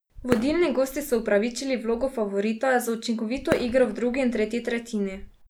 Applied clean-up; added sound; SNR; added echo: none; Fireworks; 13 dB; none.